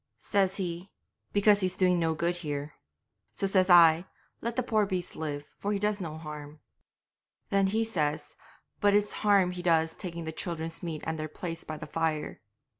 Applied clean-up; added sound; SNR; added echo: none; none; none; none.